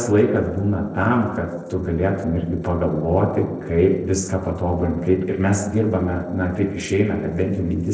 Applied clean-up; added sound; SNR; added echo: neural separator model SepFormer DNS4.